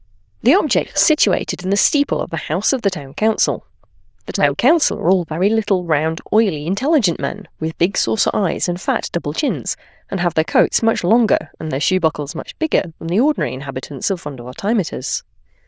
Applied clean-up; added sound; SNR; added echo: neural diffusion model UNIVERSE++.